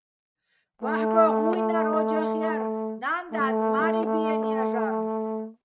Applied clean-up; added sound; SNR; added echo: neural mask model RNNoise.